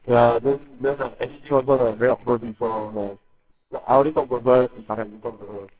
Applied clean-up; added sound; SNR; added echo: neural separator model SepFormer WHAMR!.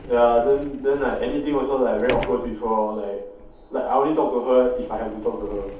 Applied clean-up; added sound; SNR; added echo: none; Sliding door; 15 dB; reverberation time 0.5 s.